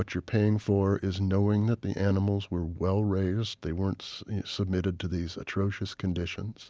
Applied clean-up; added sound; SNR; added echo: none; none; none; none.